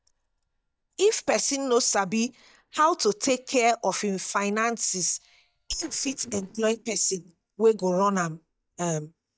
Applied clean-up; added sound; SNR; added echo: neural mask model DeepFilterNet 3.